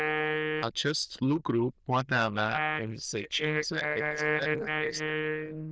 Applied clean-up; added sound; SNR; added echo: neural diffusion model UNIVERSE++.